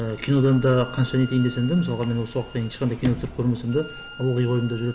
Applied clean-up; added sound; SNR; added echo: none; Bowed string instrument + Sliding door; 16 dB; none.